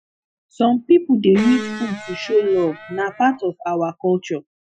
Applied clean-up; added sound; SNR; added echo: classical method Wiener filter.